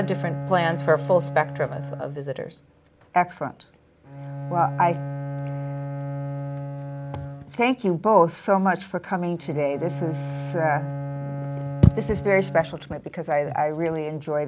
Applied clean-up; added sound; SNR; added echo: none; Bowed string instrument; 8 dB; none.